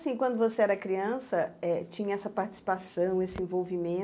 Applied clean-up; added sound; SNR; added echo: none; none; none; none.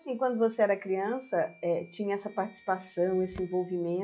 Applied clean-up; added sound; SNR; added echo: classical method log-MMSE.